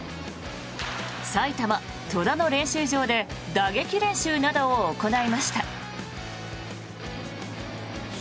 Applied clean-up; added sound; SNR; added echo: none; none; none; none.